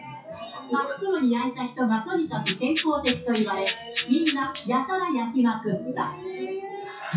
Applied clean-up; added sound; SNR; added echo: classical method WPE with log-MMSE.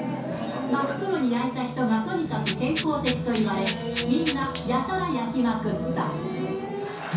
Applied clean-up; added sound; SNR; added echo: none; Rattle (instrument); 11 dB; reverberation time 0.6 s.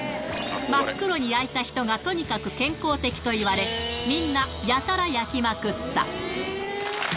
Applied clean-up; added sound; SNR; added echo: none; none; none; none.